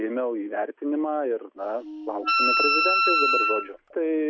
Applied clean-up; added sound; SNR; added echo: none; Wind instrument, woodwind instrument; -5 dB; none.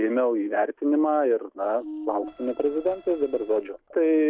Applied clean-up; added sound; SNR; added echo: neural separator model SepFormer DNS4.